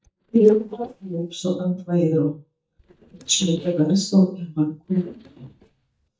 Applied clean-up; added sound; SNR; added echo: neural mask model DeepFilterNet 3.